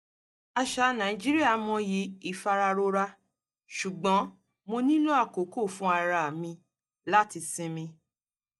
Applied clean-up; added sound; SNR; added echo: neural mask model DeepFilterNet 3.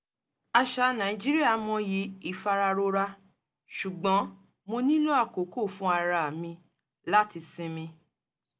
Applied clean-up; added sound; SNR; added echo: none; none; none; none.